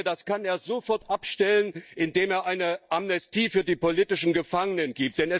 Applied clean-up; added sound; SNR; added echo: neural mask model DeepFilterNet 3.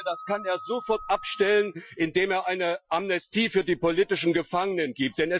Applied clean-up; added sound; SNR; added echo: classical method Wiener filter.